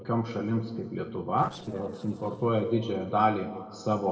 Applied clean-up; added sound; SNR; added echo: neural separator model SepFormer DNS4.